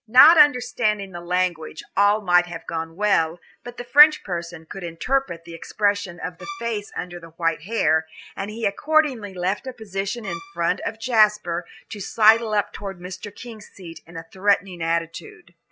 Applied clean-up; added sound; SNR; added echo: none; Bowed string instrument; 13 dB; none.